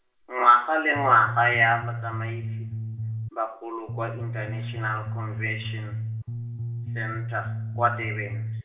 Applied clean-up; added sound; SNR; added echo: none; Bass guitar; 5 dB; reverberation time 0.6 s.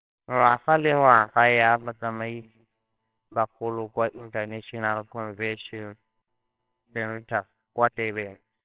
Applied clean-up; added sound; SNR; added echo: neural separator model SepFormer WHAMR!.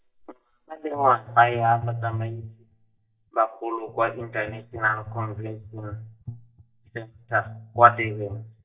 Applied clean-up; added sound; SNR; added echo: neural mask model DeepFilterNet 3.